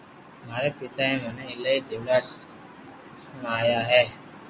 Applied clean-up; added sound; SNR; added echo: none; none; none; none.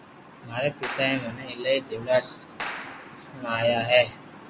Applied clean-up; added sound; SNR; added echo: none; Clapping; 13 dB; none.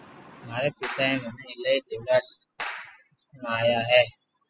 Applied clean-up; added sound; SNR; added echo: classical method spectral subtraction.